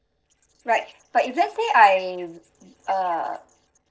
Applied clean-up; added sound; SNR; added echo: neural separator model SepFormer DNS4.